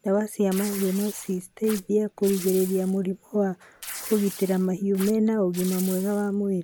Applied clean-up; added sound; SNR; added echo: none; Tearing; 14 dB; none.